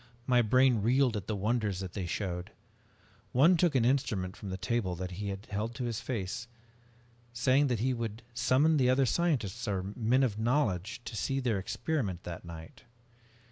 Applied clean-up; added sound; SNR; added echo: none; none; none; none.